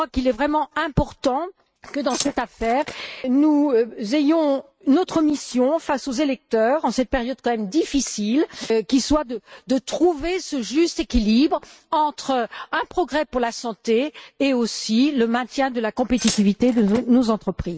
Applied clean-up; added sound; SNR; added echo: neural mask model RNNoise.